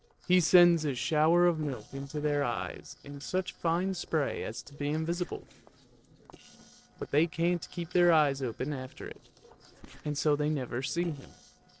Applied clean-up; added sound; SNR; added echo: neural separator model SepFormer DNS4.